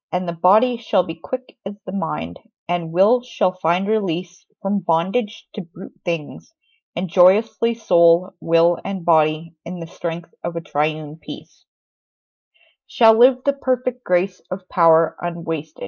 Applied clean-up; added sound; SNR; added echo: neural mask model Resemble Enhance denoiser.